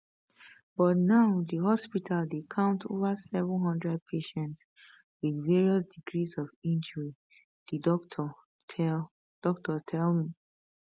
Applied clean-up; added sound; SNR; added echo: none; none; none; none.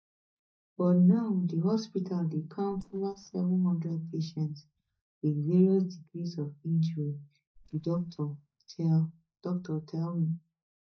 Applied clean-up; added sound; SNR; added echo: neural mask model DeepFilterNet 3.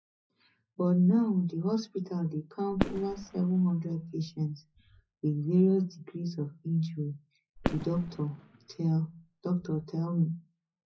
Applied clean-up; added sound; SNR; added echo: classical method WPE with log-MMSE.